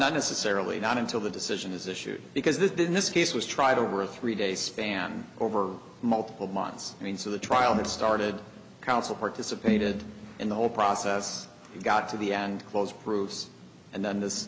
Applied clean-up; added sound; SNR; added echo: none; none; none; none.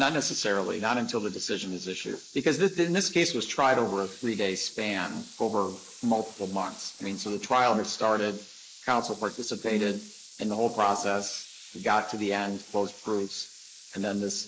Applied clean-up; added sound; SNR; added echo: neural mask model Resemble Enhance denoiser.